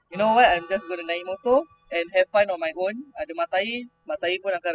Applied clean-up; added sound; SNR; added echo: classical method spectral subtraction.